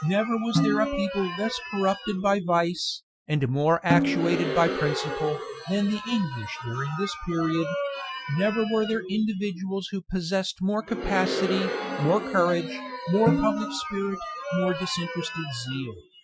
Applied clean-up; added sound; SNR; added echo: classical method Wiener filter.